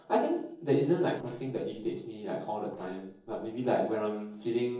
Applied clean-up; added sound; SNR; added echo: neural separator model SepFormer DNS4.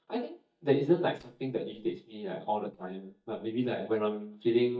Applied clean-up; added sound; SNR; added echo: neural mask model DeepFilterNet 3.